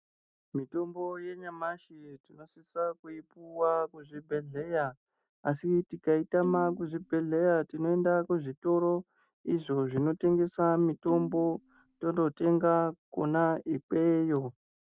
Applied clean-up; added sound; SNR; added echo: neural mask model RNNoise.